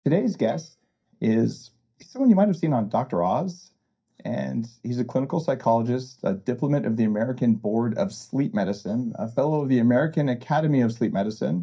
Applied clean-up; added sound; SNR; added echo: neural mask model DeepFilterNet 3.